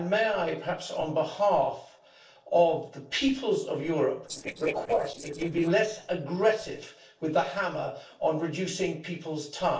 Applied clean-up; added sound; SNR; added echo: neural separator model SepFormer DNS4.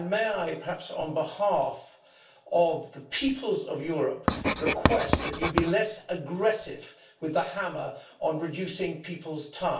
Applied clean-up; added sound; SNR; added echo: none; Writing; -1 dB; reverberation time 0.4 s.